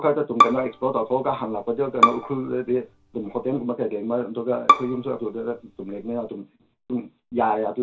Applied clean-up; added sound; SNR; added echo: none; Bowed string instrument; -1 dB; reverberation time 0.2 s.